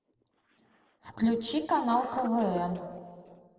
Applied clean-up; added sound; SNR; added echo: neural separator model SepFormer DNS4.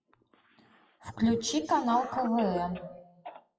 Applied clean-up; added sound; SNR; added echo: classical method WPE with log-MMSE.